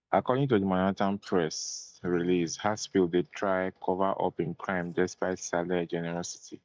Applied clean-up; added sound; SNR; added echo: neural mask model DeepFilterNet 3.